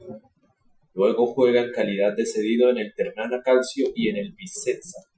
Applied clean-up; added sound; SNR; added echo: classical method Wiener filter.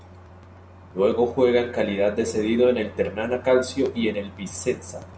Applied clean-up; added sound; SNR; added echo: none; none; none; none.